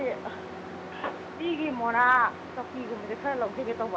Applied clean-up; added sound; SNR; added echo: none; Truck; 11 dB; none.